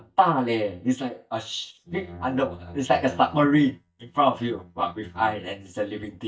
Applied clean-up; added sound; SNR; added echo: neural mask model DeepFilterNet 3.